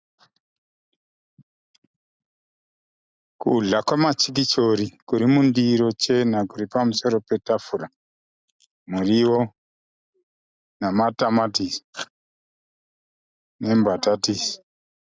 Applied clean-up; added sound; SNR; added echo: none; none; none; none.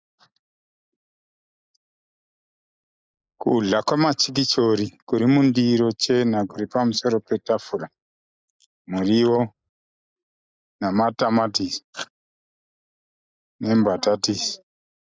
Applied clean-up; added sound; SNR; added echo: neural mask model Resemble Enhance denoiser.